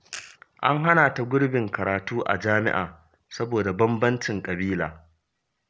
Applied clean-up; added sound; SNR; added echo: none; none; none; none.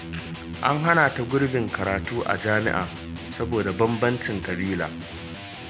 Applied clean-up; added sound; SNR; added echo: none; Electric guitar; 10 dB; none.